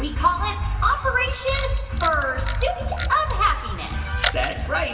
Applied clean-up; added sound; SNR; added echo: none; Camera; 12 dB; reverberation time 2.3 s.